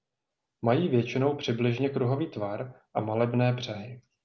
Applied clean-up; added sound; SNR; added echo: none; none; none; none.